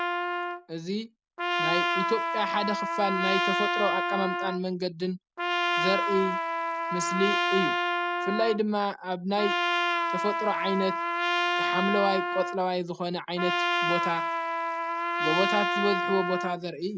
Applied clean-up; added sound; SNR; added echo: none; Trumpet; -2 dB; none.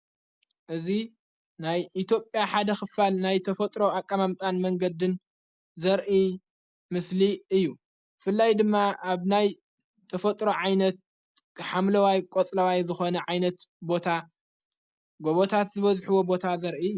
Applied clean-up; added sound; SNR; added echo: none; none; none; none.